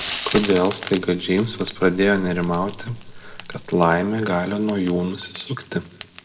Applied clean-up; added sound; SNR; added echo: none; Frying (food); 11 dB; reverberation time 0.9 s.